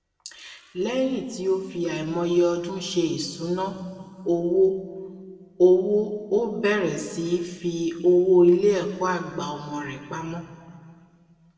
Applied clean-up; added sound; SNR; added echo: none; none; none; reverberation time 1.8 s.